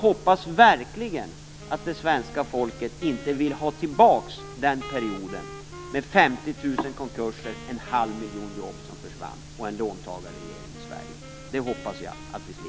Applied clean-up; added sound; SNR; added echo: none; Wind instrument, woodwind instrument; 18 dB; none.